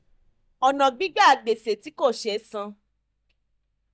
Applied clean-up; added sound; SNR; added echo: neural mask model DeepFilterNet 3.